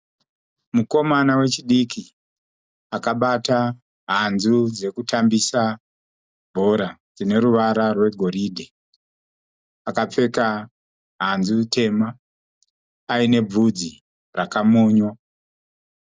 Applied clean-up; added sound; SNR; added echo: none; none; none; none.